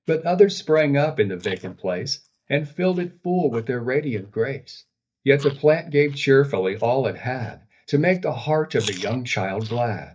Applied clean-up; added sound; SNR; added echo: neural mask model DeepFilterNet 3.